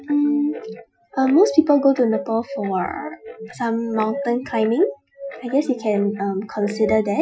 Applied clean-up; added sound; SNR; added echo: classical method Wiener filter.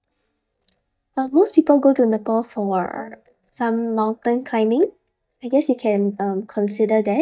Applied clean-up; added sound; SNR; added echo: neural mask model DeepFilterNet 3.